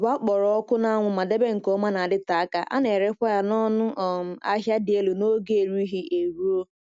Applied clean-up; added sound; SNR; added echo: none; none; none; none.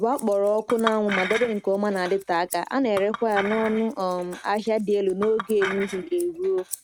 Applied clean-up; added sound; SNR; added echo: neural mask model RNNoise.